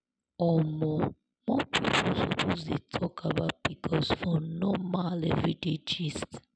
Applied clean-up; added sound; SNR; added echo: none; none; none; none.